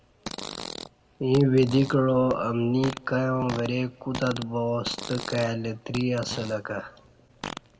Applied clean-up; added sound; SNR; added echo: none; Fart; 14 dB; reverberation time 1.1 s.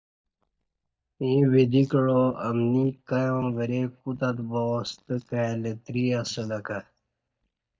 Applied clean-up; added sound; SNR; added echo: neural mask model DeepFilterNet 3.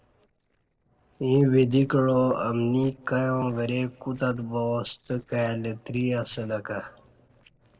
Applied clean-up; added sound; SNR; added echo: neural separator model SepFormer DNS4.